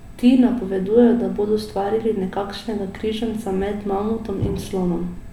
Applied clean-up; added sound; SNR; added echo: none; Thump, thud; 14 dB; none.